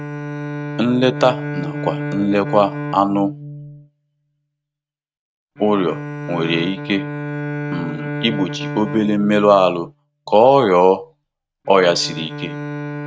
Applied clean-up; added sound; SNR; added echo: neural mask model RNNoise.